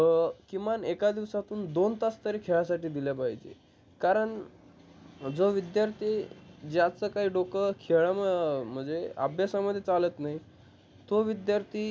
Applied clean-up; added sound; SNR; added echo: none; none; none; none.